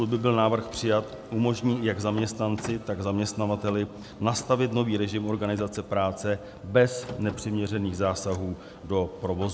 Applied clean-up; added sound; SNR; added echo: none; Car; 19 dB; none.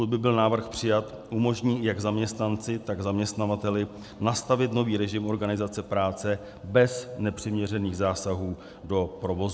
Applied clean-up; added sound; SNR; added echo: none; none; none; none.